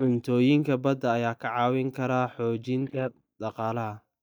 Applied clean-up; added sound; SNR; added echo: neural mask model DeepFilterNet 3.